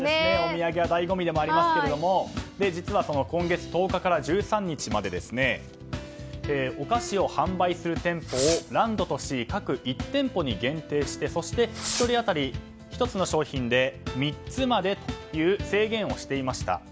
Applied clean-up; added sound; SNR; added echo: none; Fireworks; 10 dB; none.